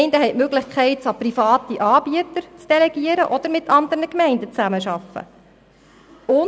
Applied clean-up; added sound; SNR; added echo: none; none; none; none.